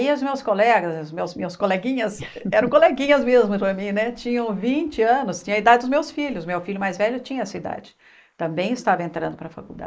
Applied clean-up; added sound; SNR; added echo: neural mask model Resemble Enhance denoiser.